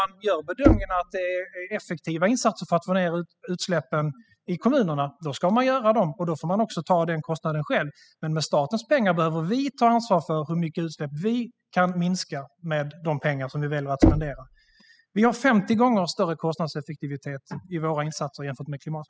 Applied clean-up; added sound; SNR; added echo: classical method spectral subtraction.